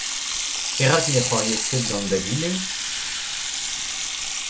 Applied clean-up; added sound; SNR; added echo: none; Sink (filling or washing) / Water tap, faucet; 0 dB; none.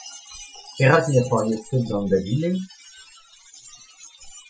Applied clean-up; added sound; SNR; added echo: classical method Wiener filter.